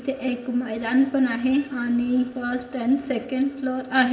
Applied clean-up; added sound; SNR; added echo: none; none; none; reverberation time 1.1 s.